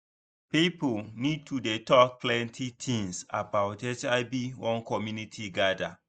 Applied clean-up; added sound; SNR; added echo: none; none; none; none.